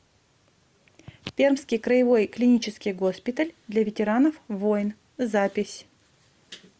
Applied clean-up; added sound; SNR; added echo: none; none; none; none.